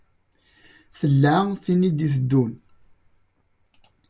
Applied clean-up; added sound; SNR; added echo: none; none; none; none.